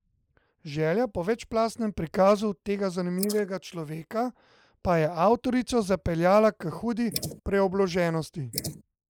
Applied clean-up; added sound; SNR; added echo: neural mask model Resemble Enhance denoiser.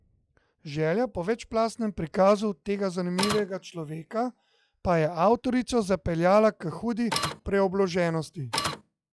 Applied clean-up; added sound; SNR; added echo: classical method log-MMSE.